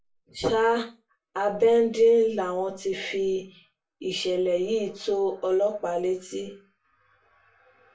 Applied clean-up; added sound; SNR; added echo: none; none; none; reverberation time 0.2 s.